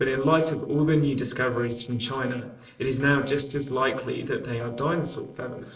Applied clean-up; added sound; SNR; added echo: neural separator model SepFormer DNS4.